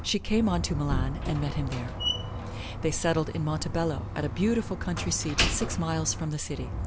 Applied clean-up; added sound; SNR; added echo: none; Slam; 3 dB; none.